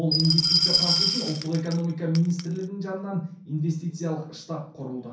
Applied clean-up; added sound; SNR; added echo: none; Glass; -2 dB; reverberation time 0.6 s.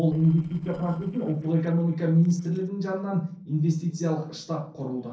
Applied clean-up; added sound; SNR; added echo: neural separator model SepFormer DNS4.